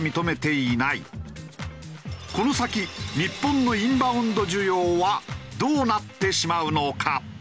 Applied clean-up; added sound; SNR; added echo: none; none; none; none.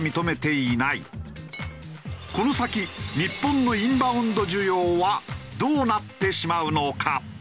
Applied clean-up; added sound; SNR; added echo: none; Glass; 18 dB; none.